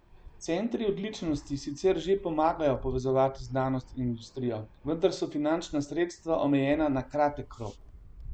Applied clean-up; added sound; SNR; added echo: none; Fixed-wing aircraft, airplane; 17 dB; none.